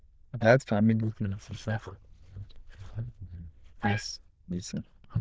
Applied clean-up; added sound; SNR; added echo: neural diffusion model UNIVERSE++.